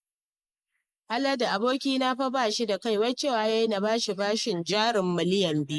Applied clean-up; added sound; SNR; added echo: neural mask model Resemble Enhance denoiser.